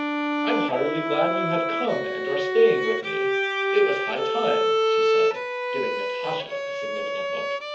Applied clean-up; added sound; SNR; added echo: none; Bowed string instrument; -2 dB; reverberation time 0.7 s.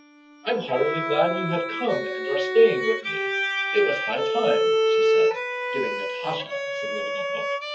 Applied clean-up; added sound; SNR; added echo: classical method WPE with log-MMSE.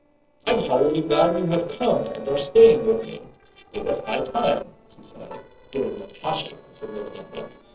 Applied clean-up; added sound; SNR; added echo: neural separator model SepFormer DNS4.